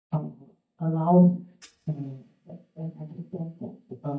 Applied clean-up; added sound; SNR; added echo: neural mask model DeepFilterNet 3.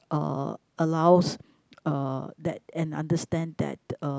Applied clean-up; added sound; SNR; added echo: none; none; none; none.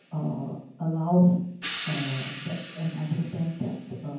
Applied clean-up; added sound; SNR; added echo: none; Hi-hat; 10 dB; reverberation time 0.9 s.